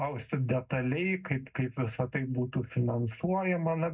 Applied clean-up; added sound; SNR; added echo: none; none; none; reverberation time 0.3 s.